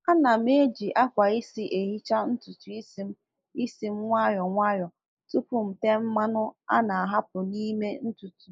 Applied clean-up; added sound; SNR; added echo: neural mask model Resemble Enhance denoiser.